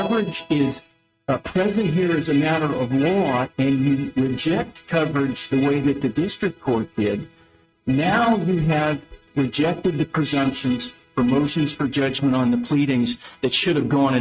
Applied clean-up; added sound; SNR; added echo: neural mask model RNNoise.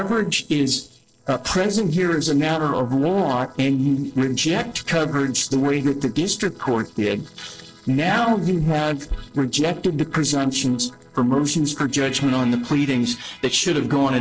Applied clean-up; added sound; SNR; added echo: neural separator model SepFormer DNS4.